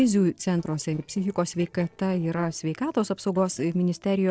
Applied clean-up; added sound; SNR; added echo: neural separator model SepFormer DNS4.